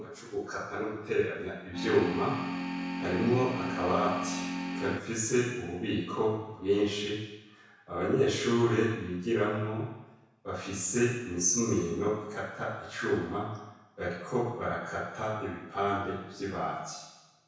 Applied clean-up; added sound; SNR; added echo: none; Organ; 3 dB; reverberation time 1.0 s.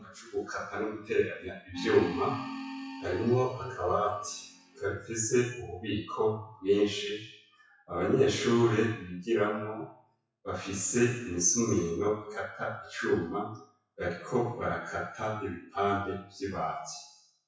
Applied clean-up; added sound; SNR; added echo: classical method WPE with log-MMSE.